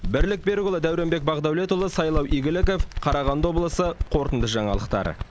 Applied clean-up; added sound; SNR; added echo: none; Bird; 4 dB; none.